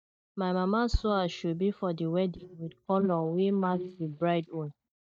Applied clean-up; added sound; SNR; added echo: neural mask model DeepFilterNet 3.